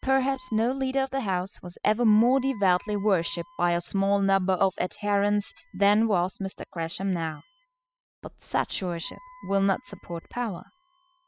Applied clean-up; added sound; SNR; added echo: classical method spectral subtraction.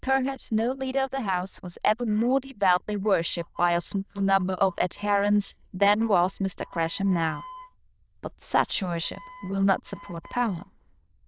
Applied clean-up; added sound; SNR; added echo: neural diffusion model UNIVERSE++.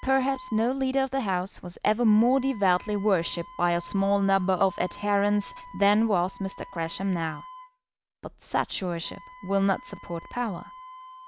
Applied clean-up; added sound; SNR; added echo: none; Wind instrument, woodwind instrument; 20 dB; none.